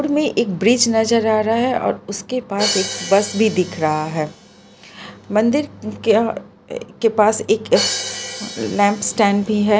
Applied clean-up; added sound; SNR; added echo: none; Crash cymbal; 13 dB; none.